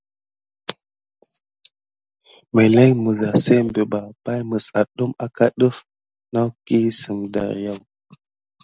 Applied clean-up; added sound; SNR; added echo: none; none; none; none.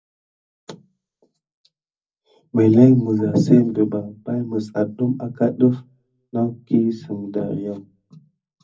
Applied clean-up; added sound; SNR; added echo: none; none; none; reverberation time 0.4 s.